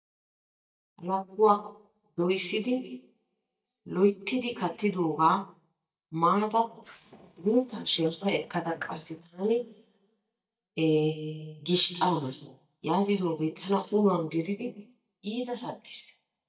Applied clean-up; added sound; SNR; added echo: neural mask model DeepFilterNet 3.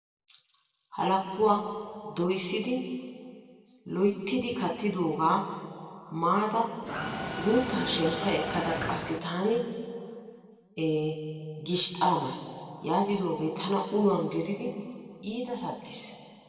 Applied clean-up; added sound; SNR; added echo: none; Mechanisms; 4 dB; reverberation time 2.1 s.